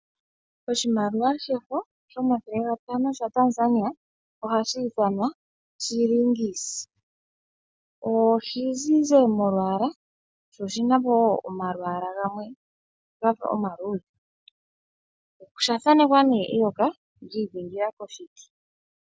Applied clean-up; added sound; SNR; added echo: none; none; none; none.